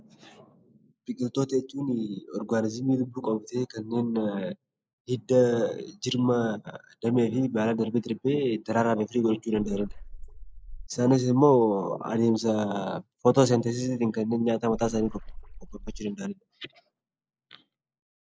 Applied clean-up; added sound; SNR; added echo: neural mask model Resemble Enhance denoiser.